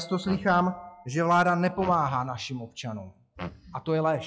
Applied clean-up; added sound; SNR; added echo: classical method log-MMSE.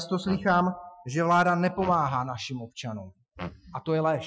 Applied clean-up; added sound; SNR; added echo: classical method Wiener filter.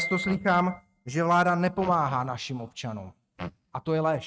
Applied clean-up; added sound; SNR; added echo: neural mask model RNNoise.